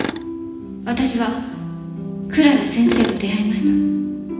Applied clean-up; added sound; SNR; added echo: none; Tools; 12 dB; reverberation time 1.0 s.